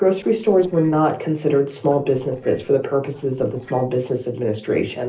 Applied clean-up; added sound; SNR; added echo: neural separator model SepFormer DNS4.